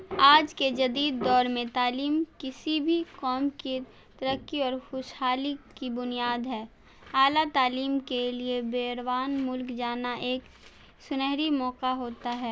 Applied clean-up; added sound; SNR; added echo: none; none; none; none.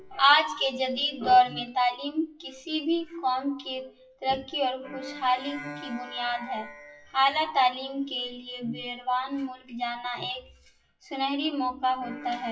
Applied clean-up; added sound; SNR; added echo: classical method WPE with log-MMSE.